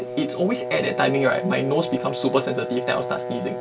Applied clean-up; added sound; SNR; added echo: none; Brass instrument; 6 dB; reverberation time 0.2 s.